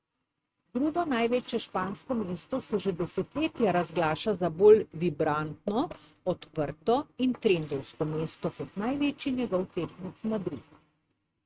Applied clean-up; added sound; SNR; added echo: neural mask model RNNoise.